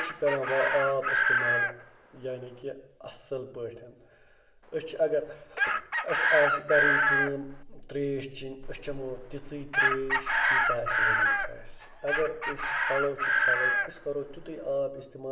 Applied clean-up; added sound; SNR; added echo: none; Chicken, rooster; -3 dB; reverberation time 0.8 s.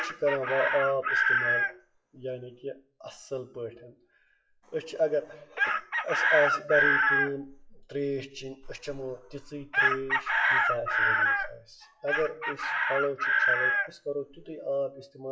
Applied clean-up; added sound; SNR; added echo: classical method WPE with log-MMSE.